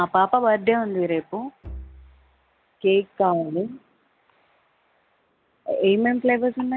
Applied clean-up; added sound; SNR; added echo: none; Bowed string instrument; 18 dB; none.